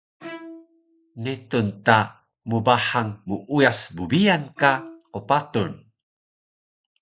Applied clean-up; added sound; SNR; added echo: classical method log-MMSE.